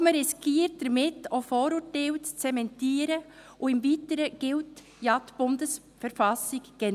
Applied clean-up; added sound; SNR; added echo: none; none; none; none.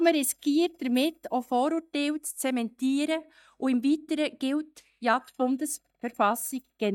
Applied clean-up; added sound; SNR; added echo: neural mask model DeepFilterNet 3.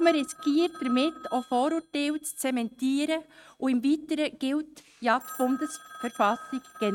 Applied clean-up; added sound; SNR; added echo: neural mask model RNNoise.